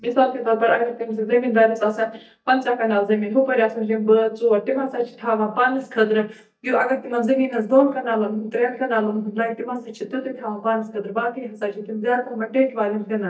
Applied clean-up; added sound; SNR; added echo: neural mask model DeepFilterNet 3.